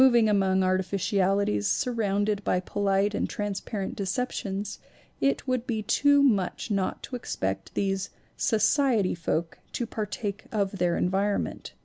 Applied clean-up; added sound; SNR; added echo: none; none; none; none.